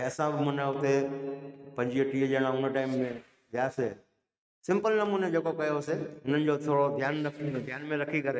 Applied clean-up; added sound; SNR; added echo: neural mask model RNNoise.